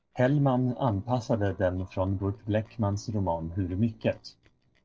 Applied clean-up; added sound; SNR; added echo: neural separator model SepFormer DNS4.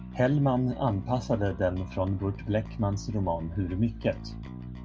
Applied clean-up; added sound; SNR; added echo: none; Bass guitar; 12 dB; none.